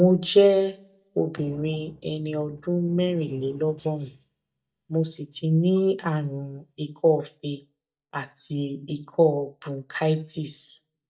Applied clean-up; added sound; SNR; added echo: neural mask model DeepFilterNet 3.